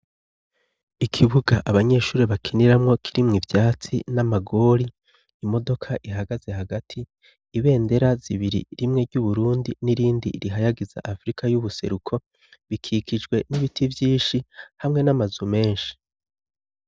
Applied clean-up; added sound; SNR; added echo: neural mask model DeepFilterNet 3.